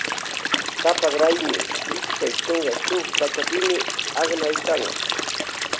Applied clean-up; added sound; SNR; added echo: none; Stream; 1 dB; none.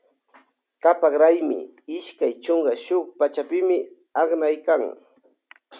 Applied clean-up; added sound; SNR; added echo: none; none; none; none.